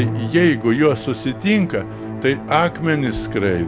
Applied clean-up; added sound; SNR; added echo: none; Musical instrument; 9 dB; none.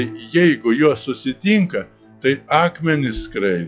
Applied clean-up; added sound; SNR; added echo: classical method log-MMSE.